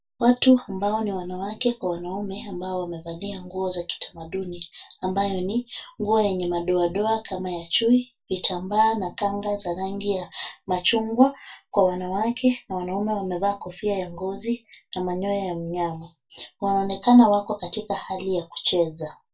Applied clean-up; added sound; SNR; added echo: none; none; none; reverberation time 0.2 s.